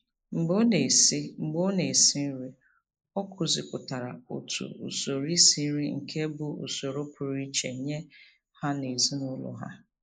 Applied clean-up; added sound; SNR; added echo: neural mask model Resemble Enhance denoiser.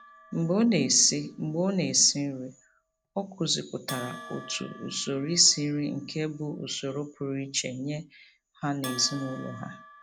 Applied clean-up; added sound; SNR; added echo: none; Bell; 19 dB; none.